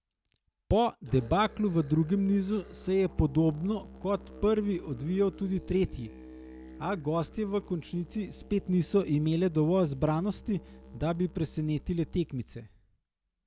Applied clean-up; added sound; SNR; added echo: none; Musical instrument; 19 dB; none.